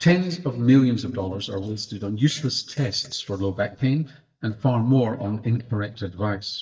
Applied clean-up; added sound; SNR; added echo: neural mask model DeepFilterNet 3.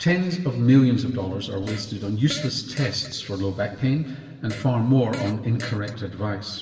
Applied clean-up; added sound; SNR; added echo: none; Fart; 16 dB; reverberation time 2.8 s.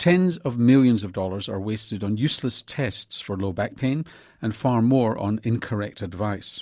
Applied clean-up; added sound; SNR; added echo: none; none; none; none.